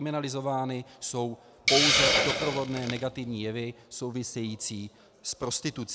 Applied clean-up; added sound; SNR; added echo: none; Hiss; 0 dB; none.